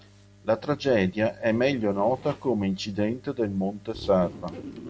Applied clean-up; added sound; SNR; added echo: none; Zipper (clothing); 19 dB; none.